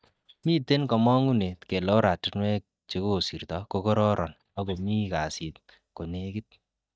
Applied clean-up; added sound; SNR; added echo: neural mask model DeepFilterNet 3.